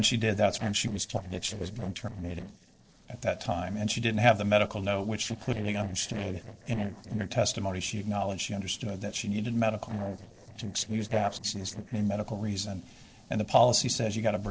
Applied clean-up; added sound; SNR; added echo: neural separator model SepFormer DNS4.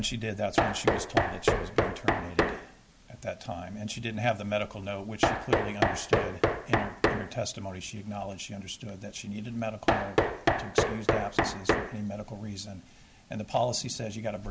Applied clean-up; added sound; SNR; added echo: none; Knock; -4 dB; none.